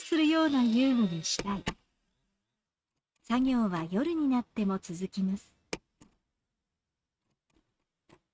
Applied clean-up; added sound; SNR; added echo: neural mask model RNNoise.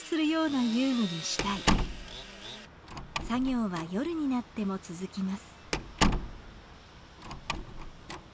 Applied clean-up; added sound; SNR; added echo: none; Slam; 2 dB; none.